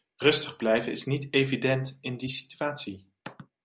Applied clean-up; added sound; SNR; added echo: none; none; none; none.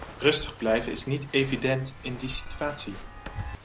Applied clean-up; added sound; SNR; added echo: none; Walk, footsteps + Chime; 11 dB; none.